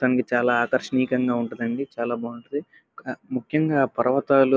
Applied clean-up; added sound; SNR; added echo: none; none; none; none.